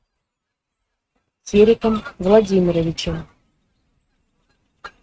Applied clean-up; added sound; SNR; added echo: neural mask model RNNoise.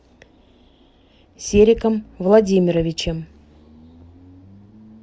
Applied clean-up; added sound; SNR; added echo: none; none; none; none.